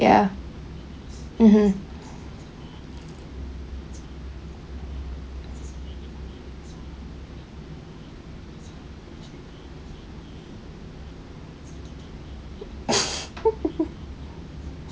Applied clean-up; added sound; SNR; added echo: none; none; none; none.